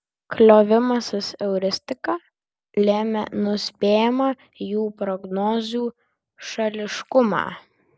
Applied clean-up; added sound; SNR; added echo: none; none; none; none.